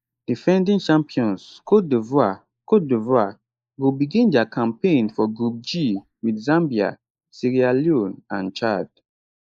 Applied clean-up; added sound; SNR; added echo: neural mask model Resemble Enhance denoiser.